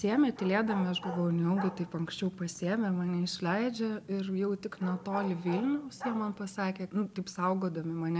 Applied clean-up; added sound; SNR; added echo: none; Bark; 14 dB; none.